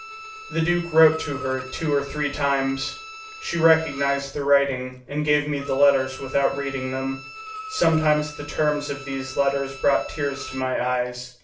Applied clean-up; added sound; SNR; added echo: none; Bowed string instrument; 15 dB; reverberation time 0.3 s.